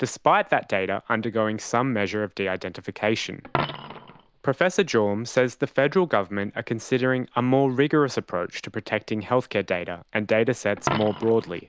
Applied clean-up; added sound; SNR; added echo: none; Coin (dropping); 14 dB; none.